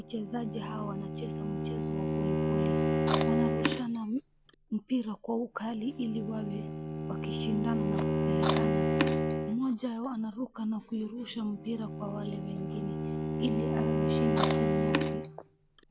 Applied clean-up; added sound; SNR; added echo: none; Chewing, mastication + Bowed string instrument; -4 dB; none.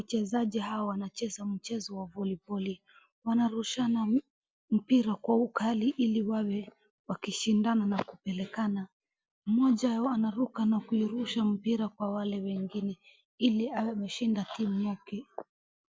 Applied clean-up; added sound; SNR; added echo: none; none; none; none.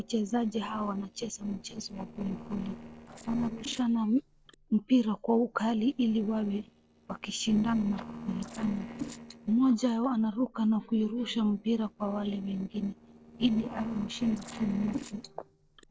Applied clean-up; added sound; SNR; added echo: neural separator model SepFormer DNS4.